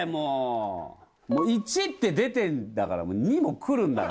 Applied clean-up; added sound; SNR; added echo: none; none; none; none.